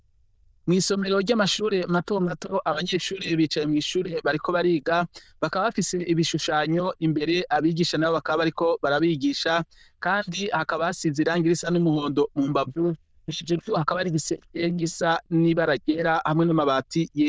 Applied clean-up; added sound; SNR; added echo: neural diffusion model UNIVERSE++.